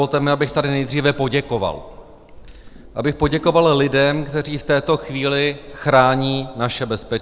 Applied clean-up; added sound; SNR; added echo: none; Drip / Sink (filling or washing) / Water tap, faucet; 20 dB; none.